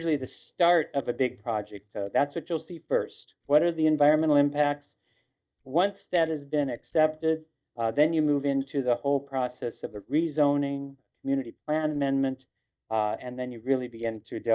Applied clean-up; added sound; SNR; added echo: neural mask model DeepFilterNet 3.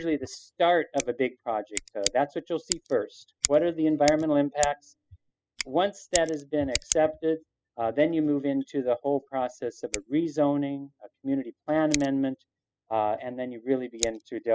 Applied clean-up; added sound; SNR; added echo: classical method spectral subtraction.